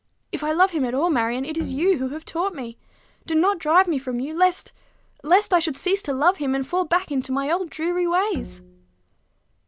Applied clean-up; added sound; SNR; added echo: none; Bowed string instrument; 16 dB; none.